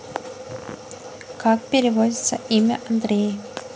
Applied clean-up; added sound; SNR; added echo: none; none; none; none.